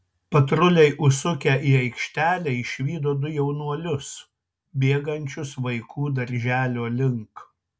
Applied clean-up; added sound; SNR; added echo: none; none; none; none.